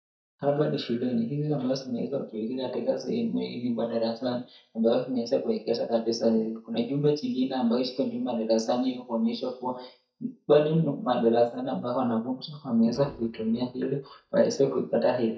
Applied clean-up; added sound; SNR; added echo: neural mask model DeepFilterNet 3.